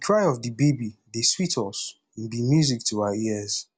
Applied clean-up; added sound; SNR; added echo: none; none; none; none.